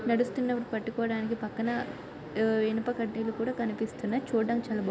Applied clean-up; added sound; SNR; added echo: none; none; none; none.